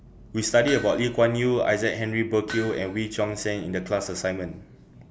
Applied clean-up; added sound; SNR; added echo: none; Hammer; 16 dB; none.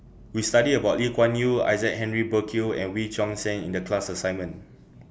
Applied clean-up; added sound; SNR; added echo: none; none; none; none.